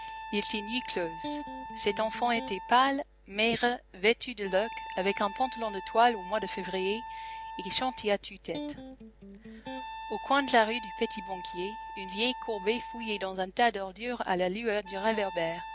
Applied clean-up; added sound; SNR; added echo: none; Wind instrument, woodwind instrument + Electric guitar; 11 dB; none.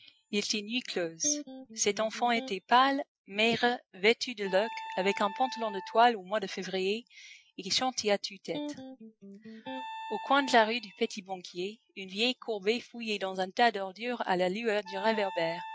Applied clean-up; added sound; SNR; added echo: classical method Wiener filter.